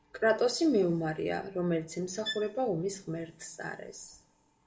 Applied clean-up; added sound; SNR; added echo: none; Bowed string instrument; 11 dB; reverberation time 0.7 s.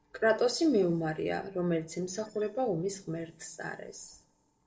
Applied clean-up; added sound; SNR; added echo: neural separator model SepFormer DNS4.